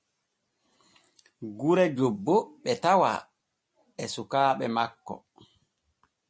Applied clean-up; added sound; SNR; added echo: none; none; none; none.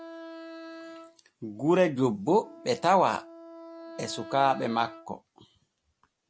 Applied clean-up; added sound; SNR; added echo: none; Wind instrument, woodwind instrument; 17 dB; none.